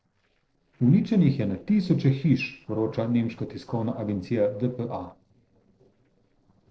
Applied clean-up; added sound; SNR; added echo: neural separator model SepFormer DNS4.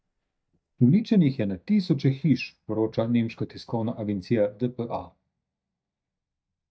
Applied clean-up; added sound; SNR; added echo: neural mask model DeepFilterNet 3.